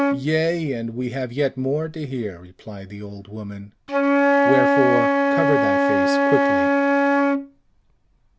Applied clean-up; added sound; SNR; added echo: none; Wind instrument, woodwind instrument; -5 dB; none.